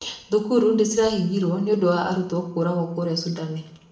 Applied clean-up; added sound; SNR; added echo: none; none; none; reverberation time 0.6 s.